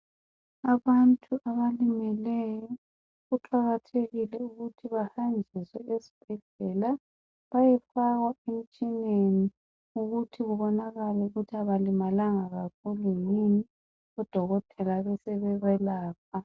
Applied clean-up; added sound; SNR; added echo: none; none; none; none.